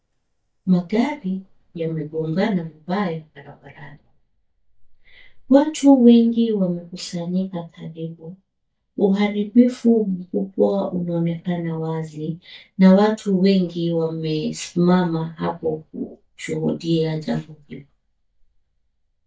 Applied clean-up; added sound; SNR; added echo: neural mask model DeepFilterNet 3.